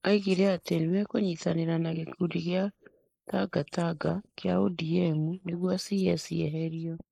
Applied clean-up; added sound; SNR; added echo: neural mask model Resemble Enhance denoiser.